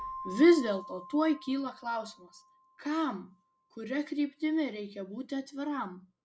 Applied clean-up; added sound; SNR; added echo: none; Keyboard (musical); 18 dB; none.